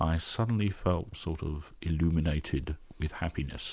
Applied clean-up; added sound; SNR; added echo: none; none; none; none.